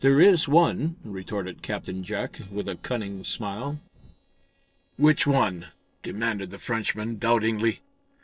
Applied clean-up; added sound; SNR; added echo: neural separator model SepFormer DNS4.